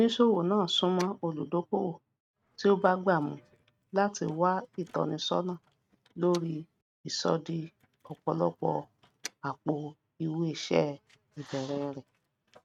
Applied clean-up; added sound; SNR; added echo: neural mask model RNNoise.